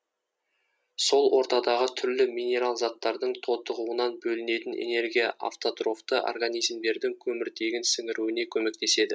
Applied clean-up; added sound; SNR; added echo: none; none; none; none.